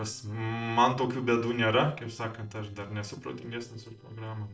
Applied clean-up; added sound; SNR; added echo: neural separator model SepFormer DNS4.